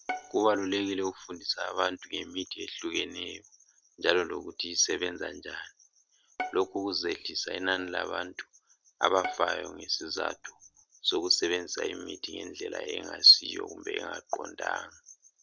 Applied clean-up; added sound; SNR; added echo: none; Bowed string instrument; 12 dB; none.